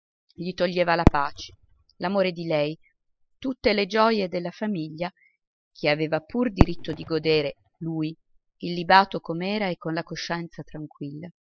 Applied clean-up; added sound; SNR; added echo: classical method spectral subtraction.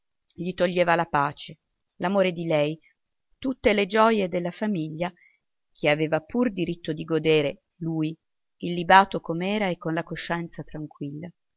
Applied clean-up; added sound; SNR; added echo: none; none; none; none.